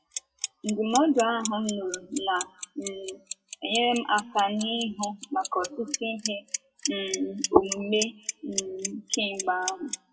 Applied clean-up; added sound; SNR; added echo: classical method WPE with log-MMSE.